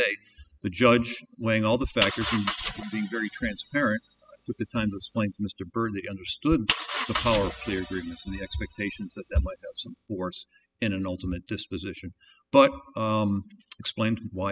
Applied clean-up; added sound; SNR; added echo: classical method spectral subtraction.